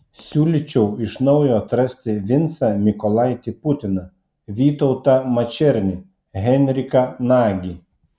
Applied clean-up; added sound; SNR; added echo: none; none; none; none.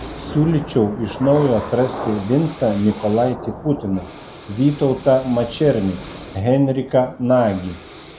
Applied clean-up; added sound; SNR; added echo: none; Breathing + Thunder / Rain; 14 dB; none.